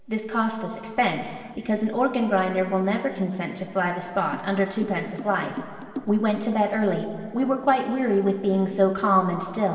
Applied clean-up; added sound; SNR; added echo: neural separator model SepFormer DNS4.